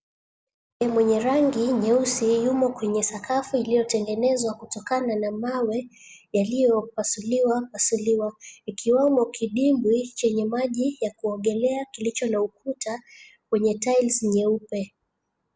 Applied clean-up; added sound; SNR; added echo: none; none; none; none.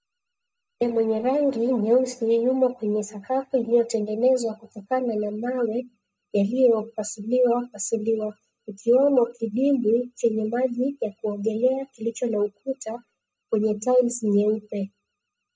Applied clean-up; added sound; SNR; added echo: neural mask model DeepFilterNet 3.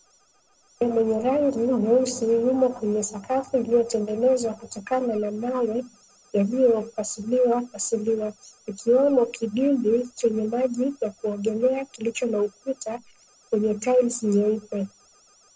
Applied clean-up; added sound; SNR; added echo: neural separator model SepFormer DNS4.